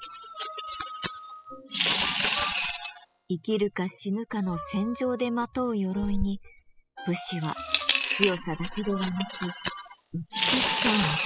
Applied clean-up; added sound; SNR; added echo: classical method spectral subtraction.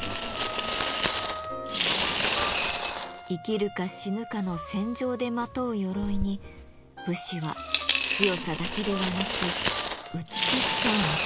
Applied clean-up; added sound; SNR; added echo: none; Coin (dropping); -1 dB; none.